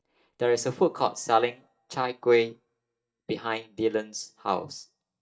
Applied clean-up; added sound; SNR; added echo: neural mask model DeepFilterNet 3.